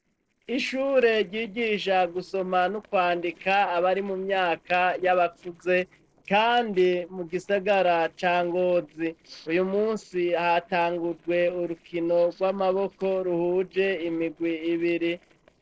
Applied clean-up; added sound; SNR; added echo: neural separator model SepFormer DNS4.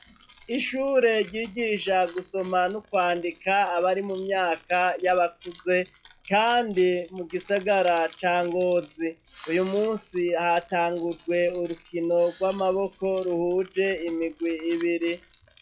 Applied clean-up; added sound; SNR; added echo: classical method log-MMSE.